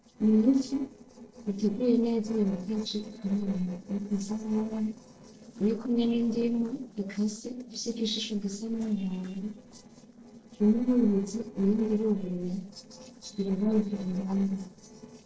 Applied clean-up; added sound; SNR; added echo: neural separator model SepFormer DNS4.